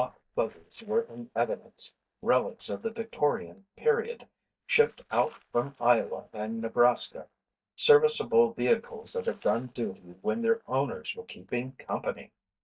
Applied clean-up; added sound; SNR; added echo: neural mask model DeepFilterNet 3.